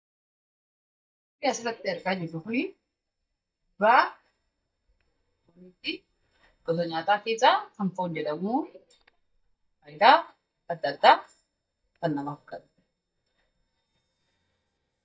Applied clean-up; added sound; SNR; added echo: neural mask model DeepFilterNet 3.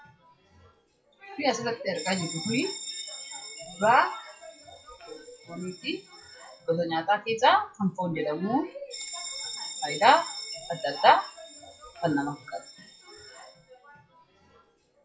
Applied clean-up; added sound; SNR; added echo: classical method WPE with log-MMSE.